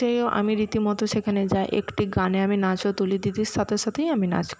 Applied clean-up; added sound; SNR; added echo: none; none; none; none.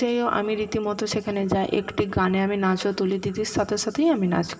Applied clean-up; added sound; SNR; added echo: none; none; none; reverberation time 1.1 s.